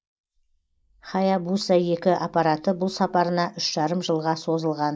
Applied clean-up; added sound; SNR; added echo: neural mask model Resemble Enhance denoiser.